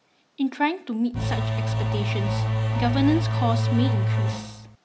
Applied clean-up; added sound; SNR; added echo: none; Engine / Domestic sounds, home sounds; -4 dB; none.